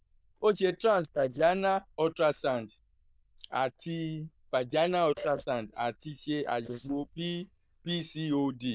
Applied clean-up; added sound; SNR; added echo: neural diffusion model UNIVERSE++.